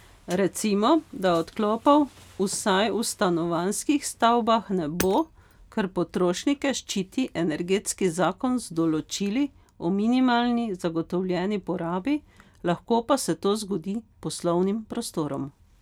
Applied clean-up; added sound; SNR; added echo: none; Hammer; 16 dB; none.